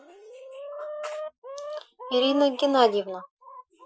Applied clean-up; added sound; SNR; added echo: classical method Wiener filter.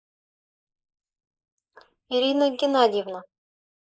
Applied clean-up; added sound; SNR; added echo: neural mask model Resemble Enhance denoiser.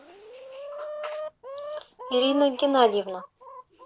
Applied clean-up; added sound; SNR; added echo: none; Chicken, rooster; 11 dB; none.